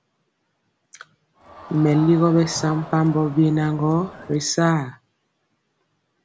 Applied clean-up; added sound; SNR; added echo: none; Crowd; 16 dB; none.